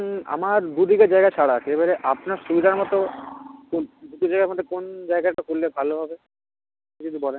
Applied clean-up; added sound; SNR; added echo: none; none; none; none.